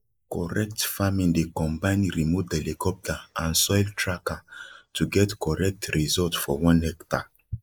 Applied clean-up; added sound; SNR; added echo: neural mask model Resemble Enhance denoiser.